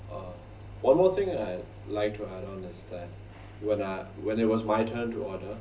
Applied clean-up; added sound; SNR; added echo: none; Engine; 15 dB; reverberation time 0.4 s.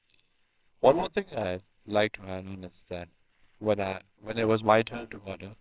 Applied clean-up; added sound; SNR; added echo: neural separator model SepFormer WHAMR!.